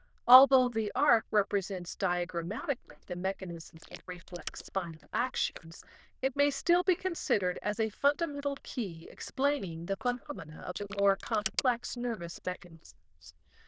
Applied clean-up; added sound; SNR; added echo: neural diffusion model UNIVERSE++.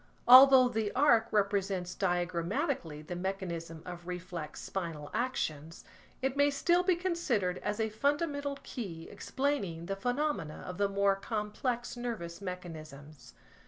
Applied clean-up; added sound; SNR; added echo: none; none; none; none.